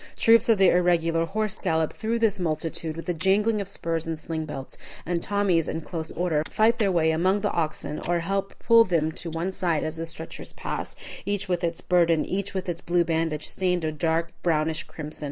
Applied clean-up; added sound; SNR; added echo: neural mask model Resemble Enhance denoiser.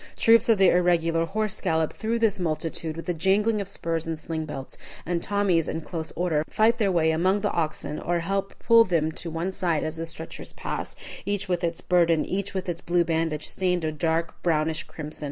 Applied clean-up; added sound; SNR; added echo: none; none; none; none.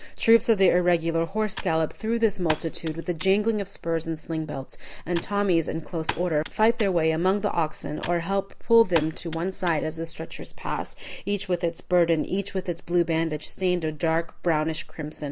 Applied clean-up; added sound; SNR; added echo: none; Computer keyboard; 16 dB; none.